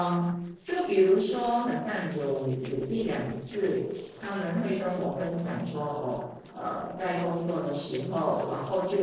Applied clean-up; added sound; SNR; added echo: neural separator model SepFormer DNS4.